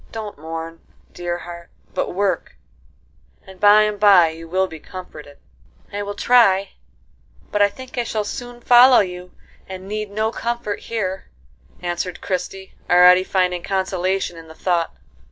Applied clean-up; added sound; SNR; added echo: none; none; none; none.